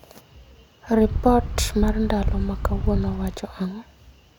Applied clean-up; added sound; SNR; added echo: none; Wind; 1 dB; none.